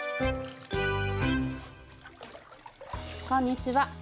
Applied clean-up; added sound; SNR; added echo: none; Bathtub (filling or washing); 19 dB; none.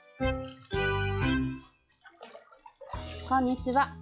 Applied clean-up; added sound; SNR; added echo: classical method log-MMSE.